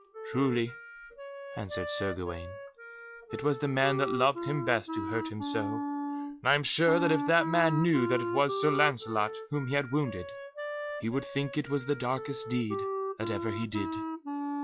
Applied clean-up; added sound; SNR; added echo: classical method log-MMSE.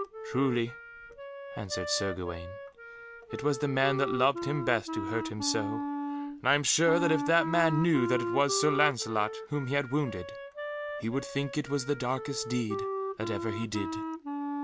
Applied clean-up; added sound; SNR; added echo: none; Wind instrument, woodwind instrument; 5 dB; none.